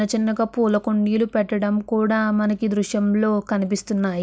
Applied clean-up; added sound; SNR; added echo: none; none; none; none.